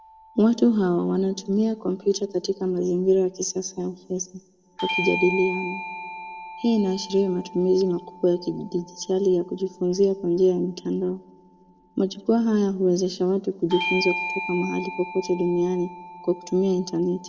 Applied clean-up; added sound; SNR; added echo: none; Bell / Doorbell; 12 dB; reverberation time 1.0 s.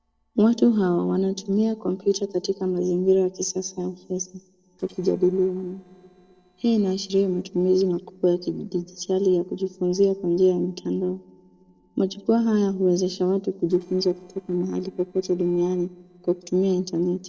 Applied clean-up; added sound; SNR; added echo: neural separator model SepFormer DNS4.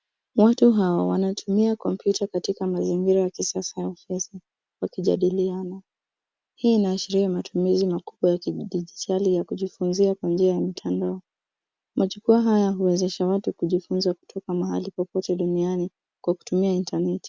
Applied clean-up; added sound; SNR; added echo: none; none; none; none.